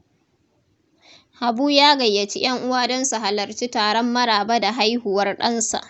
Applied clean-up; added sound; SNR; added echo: none; none; none; none.